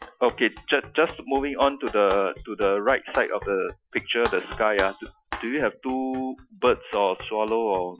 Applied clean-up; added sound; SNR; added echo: classical method Wiener filter.